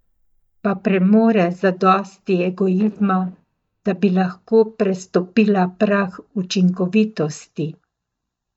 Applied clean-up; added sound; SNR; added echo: neural mask model DeepFilterNet 3.